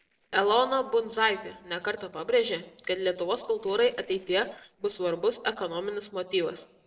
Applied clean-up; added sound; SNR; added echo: neural separator model SepFormer DNS4.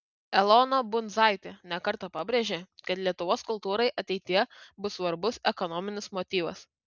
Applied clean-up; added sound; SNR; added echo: none; none; none; none.